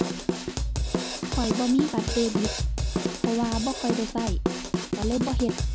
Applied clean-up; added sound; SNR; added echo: none; Drum kit; -1 dB; none.